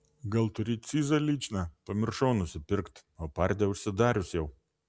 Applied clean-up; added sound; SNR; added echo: none; none; none; none.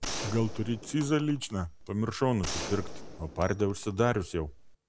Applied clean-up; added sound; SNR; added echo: none; Gunshot, gunfire; 9 dB; none.